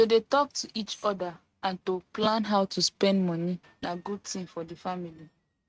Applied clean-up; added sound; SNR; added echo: neural mask model RNNoise.